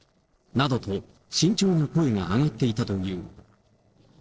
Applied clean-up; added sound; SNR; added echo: neural separator model SepFormer DNS4.